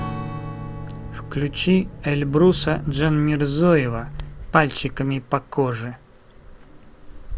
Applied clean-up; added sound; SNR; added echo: none; Strum + Bird; 12 dB; none.